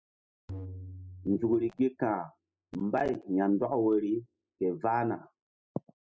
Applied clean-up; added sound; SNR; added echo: classical method spectral subtraction.